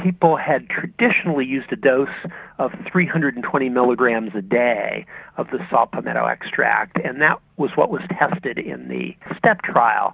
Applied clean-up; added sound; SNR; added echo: none; none; none; none.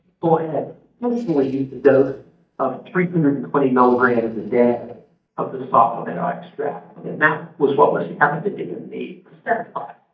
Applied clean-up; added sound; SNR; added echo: neural mask model DeepFilterNet 3.